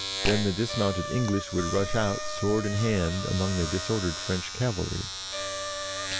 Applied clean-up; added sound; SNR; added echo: none; Domestic sounds, home sounds + Wind instrument, woodwind instrument; 5 dB; none.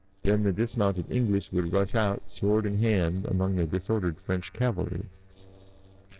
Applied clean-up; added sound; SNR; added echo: neural separator model SepFormer DNS4.